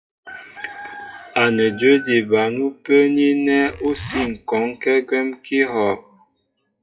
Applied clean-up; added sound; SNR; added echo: classical method WPE with log-MMSE.